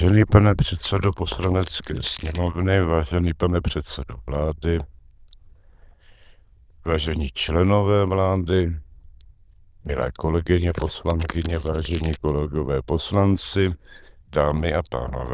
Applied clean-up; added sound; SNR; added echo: neural diffusion model UNIVERSE++.